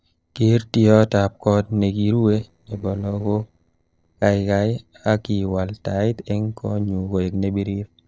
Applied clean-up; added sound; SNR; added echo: neural separator model SepFormer DNS4.